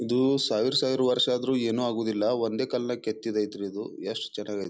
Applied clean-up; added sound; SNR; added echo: none; none; none; none.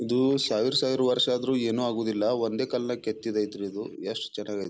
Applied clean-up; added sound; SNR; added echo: neural separator model SepFormer DNS4.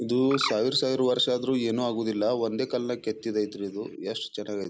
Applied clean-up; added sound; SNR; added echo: neural mask model Resemble Enhance denoiser.